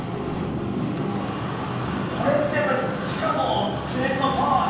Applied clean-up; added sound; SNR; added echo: none; Bell; 7 dB; reverberation time 1.3 s.